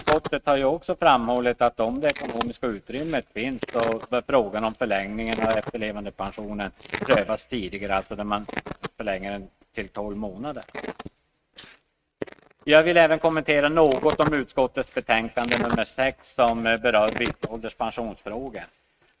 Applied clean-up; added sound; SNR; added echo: neural mask model RNNoise.